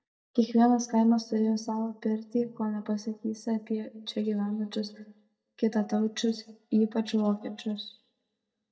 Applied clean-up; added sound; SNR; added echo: neural mask model DeepFilterNet 3.